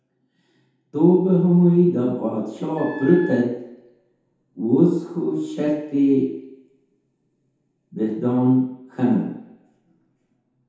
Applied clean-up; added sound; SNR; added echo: none; Wind instrument, woodwind instrument; 16 dB; reverberation time 0.8 s.